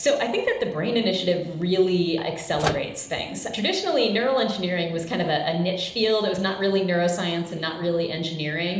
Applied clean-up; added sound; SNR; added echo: none; Microwave oven; 8 dB; reverberation time 0.9 s.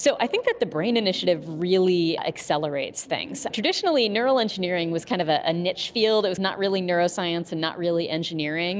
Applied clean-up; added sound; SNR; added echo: none; none; none; none.